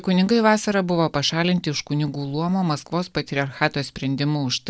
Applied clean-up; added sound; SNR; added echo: none; none; none; none.